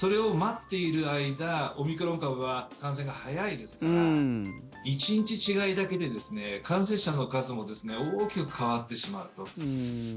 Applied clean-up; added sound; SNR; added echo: none; none; none; none.